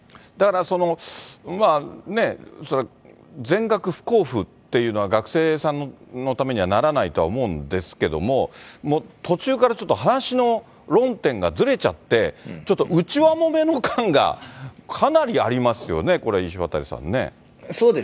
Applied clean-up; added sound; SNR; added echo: none; none; none; none.